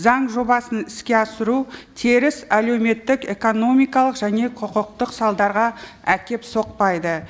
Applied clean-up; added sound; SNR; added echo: none; none; none; none.